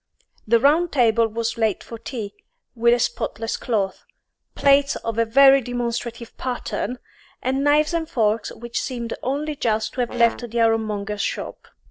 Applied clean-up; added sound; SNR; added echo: neural separator model SepFormer DNS4.